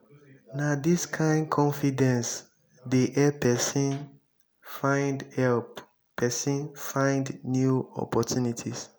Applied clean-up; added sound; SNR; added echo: none; none; none; none.